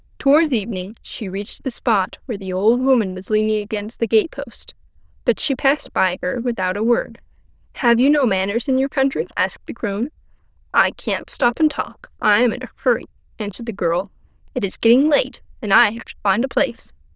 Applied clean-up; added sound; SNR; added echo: neural diffusion model UNIVERSE++.